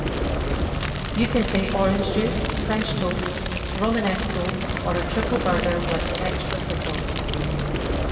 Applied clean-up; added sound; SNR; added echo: none; Fire; -1 dB; reverberation time 2.0 s.